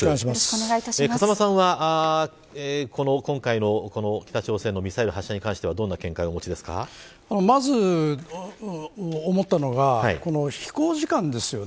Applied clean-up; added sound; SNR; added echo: none; none; none; none.